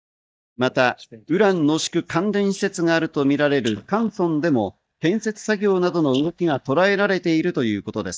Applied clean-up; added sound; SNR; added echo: neural mask model DeepFilterNet 3.